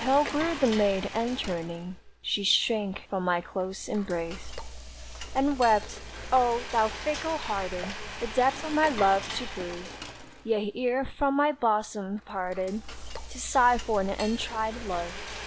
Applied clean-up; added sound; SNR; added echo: none; Frying (food); 11 dB; none.